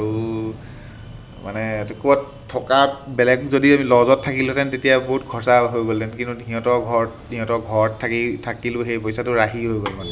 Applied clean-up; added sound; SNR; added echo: none; none; none; none.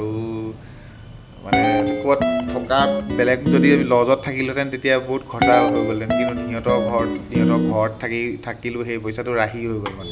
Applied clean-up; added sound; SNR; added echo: none; Guitar; 0 dB; none.